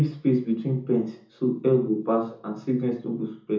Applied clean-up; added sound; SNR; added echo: none; none; none; reverberation time 0.6 s.